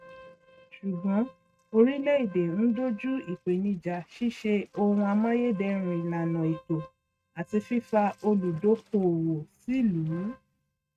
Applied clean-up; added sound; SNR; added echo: neural mask model RNNoise.